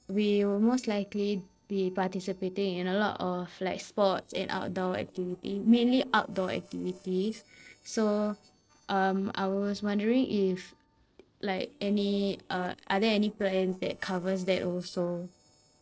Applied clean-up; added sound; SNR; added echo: neural separator model SepFormer DNS4.